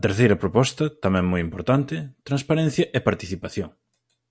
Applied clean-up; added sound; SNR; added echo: none; none; none; none.